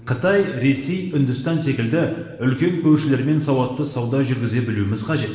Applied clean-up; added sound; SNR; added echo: none; none; none; reverberation time 1.4 s.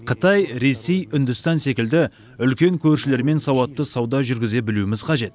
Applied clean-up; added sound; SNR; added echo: none; none; none; none.